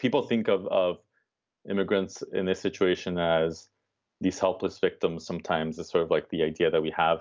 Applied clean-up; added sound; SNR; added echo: none; none; none; none.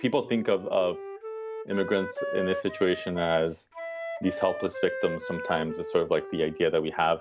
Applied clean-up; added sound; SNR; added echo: none; Wind instrument, woodwind instrument; 9 dB; none.